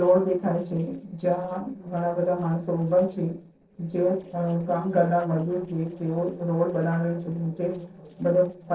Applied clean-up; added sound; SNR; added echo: neural separator model SepFormer DNS4.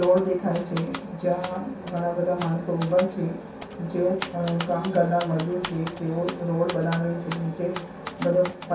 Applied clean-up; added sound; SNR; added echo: none; Typewriter; 15 dB; reverberation time 0.6 s.